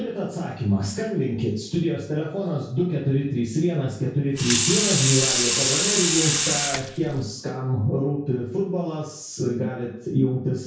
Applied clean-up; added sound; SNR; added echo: none; Sink (filling or washing) / Water tap, faucet; -2 dB; reverberation time 0.6 s.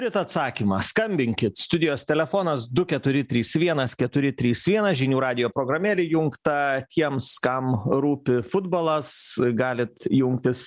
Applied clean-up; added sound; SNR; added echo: none; none; none; none.